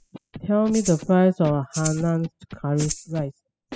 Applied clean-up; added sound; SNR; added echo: classical method spectral subtraction.